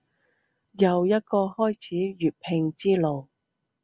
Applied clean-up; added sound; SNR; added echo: none; none; none; none.